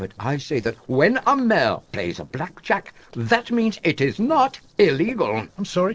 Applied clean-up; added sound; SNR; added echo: neural separator model SepFormer DNS4.